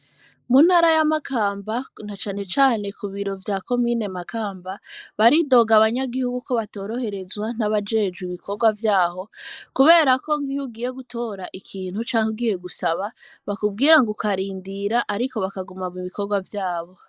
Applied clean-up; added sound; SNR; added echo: neural mask model Resemble Enhance denoiser.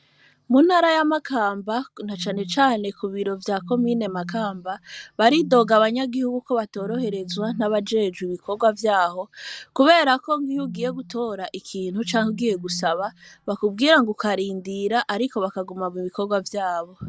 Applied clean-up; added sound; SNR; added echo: none; Telephone; 16 dB; none.